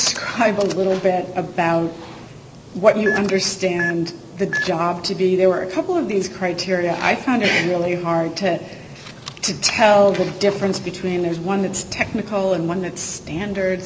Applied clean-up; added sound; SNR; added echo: none; none; none; none.